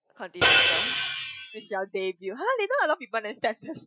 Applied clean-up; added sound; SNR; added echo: classical method Wiener filter.